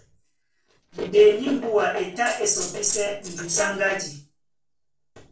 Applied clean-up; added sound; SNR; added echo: neural separator model SepFormer DNS4.